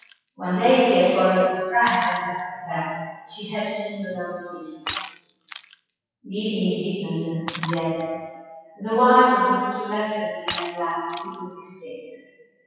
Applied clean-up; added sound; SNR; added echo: classical method WPE with log-MMSE.